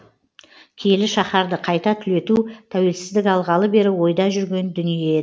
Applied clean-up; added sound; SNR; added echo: none; none; none; none.